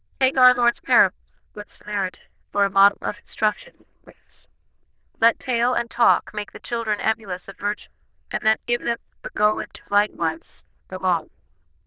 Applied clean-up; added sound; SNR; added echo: neural diffusion model UNIVERSE++.